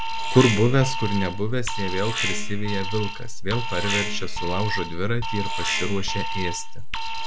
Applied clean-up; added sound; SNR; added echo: none; Alarm; -1 dB; none.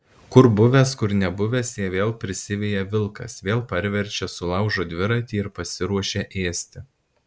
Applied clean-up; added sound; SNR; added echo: none; none; none; none.